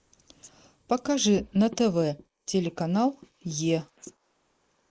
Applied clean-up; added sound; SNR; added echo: neural mask model Resemble Enhance denoiser.